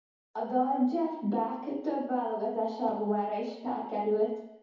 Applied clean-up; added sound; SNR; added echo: none; none; none; reverberation time 2.0 s.